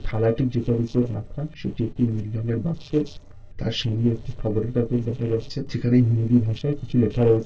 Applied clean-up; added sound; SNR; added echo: neural separator model SepFormer DNS4.